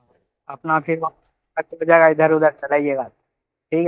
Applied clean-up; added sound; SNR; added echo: neural mask model DeepFilterNet 3.